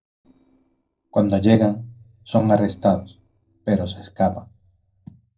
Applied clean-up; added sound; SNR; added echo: neural separator model SepFormer DNS4.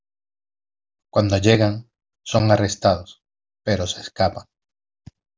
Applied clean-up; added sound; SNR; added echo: none; none; none; none.